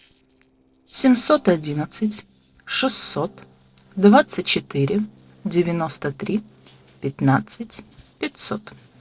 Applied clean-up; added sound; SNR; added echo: neural separator model SepFormer DNS4.